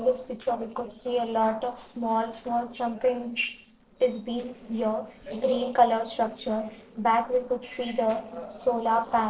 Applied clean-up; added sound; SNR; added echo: neural separator model SepFormer DNS4.